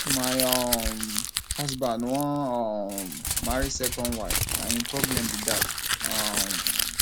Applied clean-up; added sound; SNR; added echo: none; Crumpling, crinkling; -2 dB; none.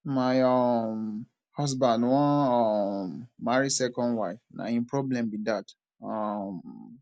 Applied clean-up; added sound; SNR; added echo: none; none; none; none.